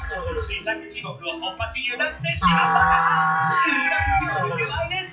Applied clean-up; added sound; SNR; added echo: classical method WPE with log-MMSE.